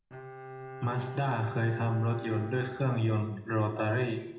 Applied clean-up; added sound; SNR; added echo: none; Bowed string instrument; 14 dB; reverberation time 0.8 s.